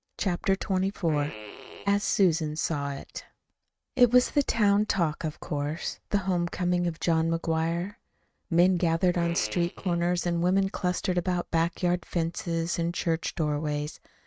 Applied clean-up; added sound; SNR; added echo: neural mask model RNNoise.